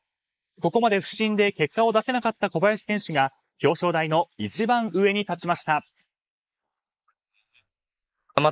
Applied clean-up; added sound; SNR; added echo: neural mask model Resemble Enhance denoiser.